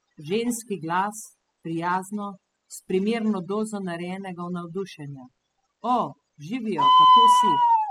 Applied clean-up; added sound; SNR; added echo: classical method spectral subtraction.